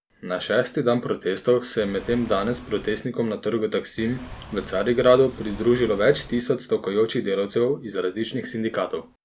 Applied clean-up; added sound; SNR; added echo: none; Engine / Car; 17 dB; none.